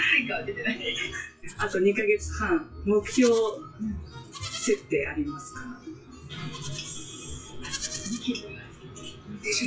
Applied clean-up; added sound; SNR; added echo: classical method WPE with log-MMSE.